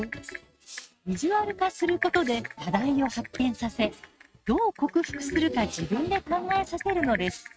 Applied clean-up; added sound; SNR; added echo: neural mask model RNNoise.